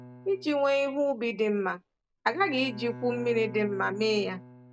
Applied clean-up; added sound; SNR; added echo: none; Bowed string instrument; 16 dB; none.